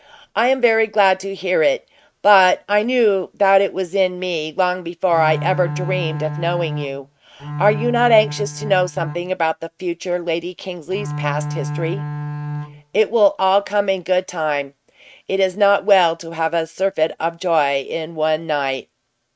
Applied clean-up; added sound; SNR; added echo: neural mask model RNNoise.